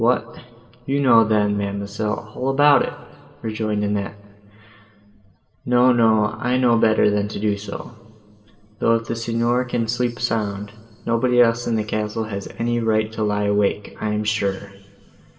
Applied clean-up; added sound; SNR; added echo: none; none; none; reverberation time 3.0 s.